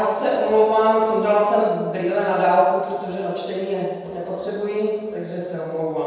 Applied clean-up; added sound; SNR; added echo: none; none; none; reverberation time 1.2 s.